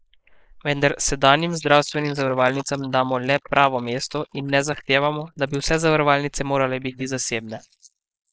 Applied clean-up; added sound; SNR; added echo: neural mask model Resemble Enhance denoiser.